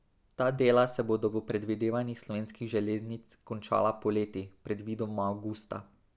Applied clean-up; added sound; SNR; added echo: none; none; none; none.